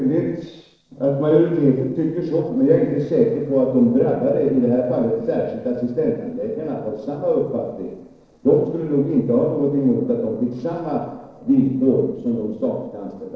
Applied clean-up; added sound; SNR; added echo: neural separator model SepFormer DNS4.